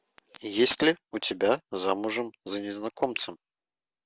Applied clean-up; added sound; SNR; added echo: none; none; none; none.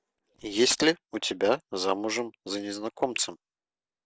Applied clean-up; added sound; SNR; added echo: neural separator model SepFormer DNS4.